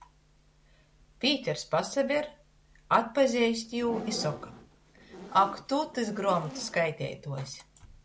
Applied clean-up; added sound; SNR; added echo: none; Zipper (clothing); 16 dB; none.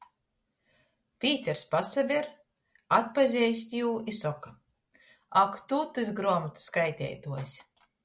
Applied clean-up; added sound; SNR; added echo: none; none; none; none.